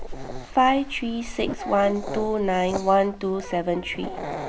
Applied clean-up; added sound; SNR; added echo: none; Dog; 9 dB; none.